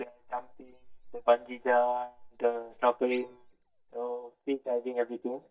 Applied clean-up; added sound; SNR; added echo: neural mask model DeepFilterNet 3.